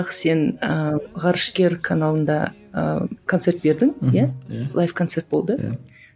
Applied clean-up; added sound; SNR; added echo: none; none; none; none.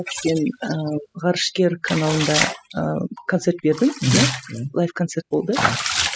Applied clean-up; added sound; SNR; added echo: classical method spectral subtraction.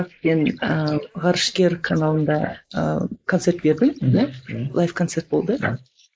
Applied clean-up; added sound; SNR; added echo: neural mask model Resemble Enhance denoiser.